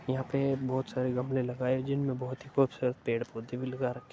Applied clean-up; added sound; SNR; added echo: none; none; none; none.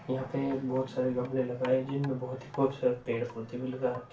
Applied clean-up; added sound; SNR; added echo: none; Wind chime; 20 dB; reverberation time 0.3 s.